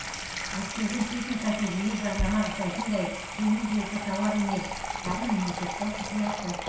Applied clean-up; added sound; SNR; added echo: none; Sink (filling or washing) / Water tap, faucet; 4 dB; reverberation time 0.7 s.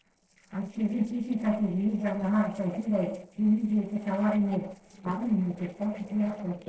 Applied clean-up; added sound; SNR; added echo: neural separator model SepFormer DNS4.